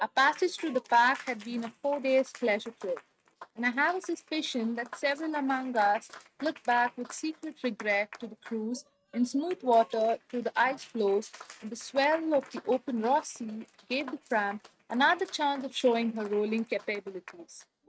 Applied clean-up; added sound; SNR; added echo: neural mask model RNNoise.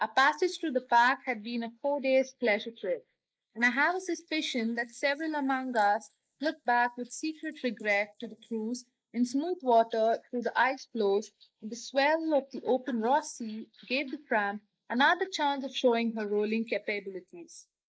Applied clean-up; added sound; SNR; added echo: neural mask model Resemble Enhance denoiser.